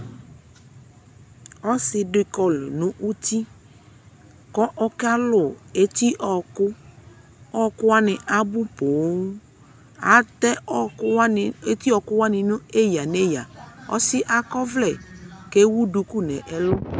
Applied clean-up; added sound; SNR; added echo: none; none; none; none.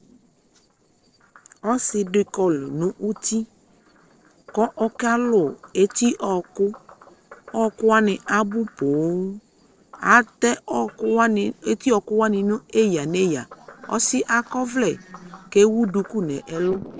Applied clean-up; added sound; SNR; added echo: neural separator model SepFormer DNS4.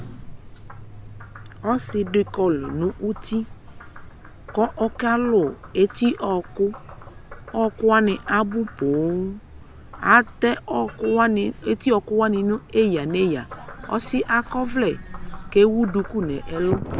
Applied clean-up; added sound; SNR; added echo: none; Frog; 16 dB; none.